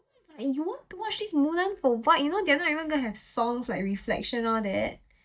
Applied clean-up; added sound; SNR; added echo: neural mask model DeepFilterNet 3.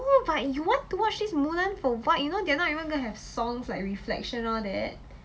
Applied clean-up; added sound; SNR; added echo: none; none; none; none.